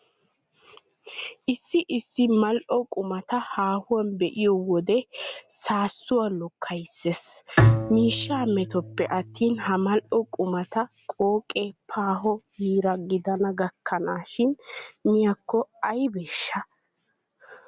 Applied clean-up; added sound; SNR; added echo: none; Bowed string instrument; 1 dB; none.